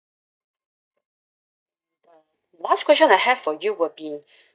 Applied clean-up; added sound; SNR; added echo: neural mask model DeepFilterNet 3.